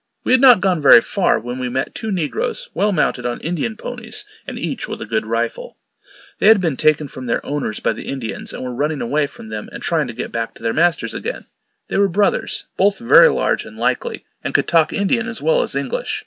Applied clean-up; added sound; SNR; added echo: none; none; none; none.